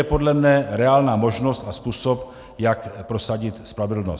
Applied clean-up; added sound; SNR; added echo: none; none; none; none.